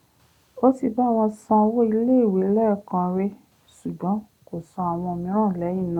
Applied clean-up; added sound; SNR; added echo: none; none; none; none.